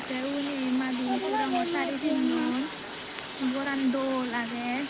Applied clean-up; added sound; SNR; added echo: none; Bathtub (filling or washing); 10 dB; none.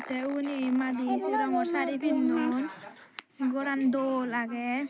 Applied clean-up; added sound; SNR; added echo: none; none; none; none.